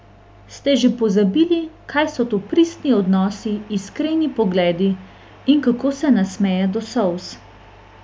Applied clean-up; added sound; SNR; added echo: none; none; none; none.